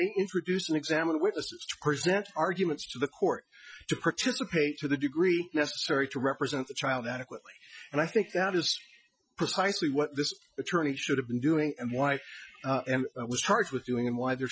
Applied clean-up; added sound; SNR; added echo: classical method Wiener filter.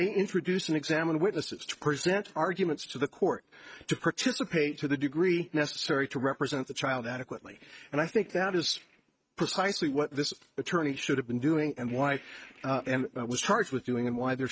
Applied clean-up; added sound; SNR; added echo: neural mask model RNNoise.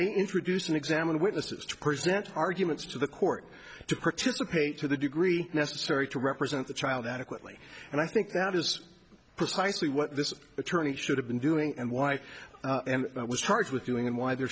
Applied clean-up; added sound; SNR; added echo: none; none; none; none.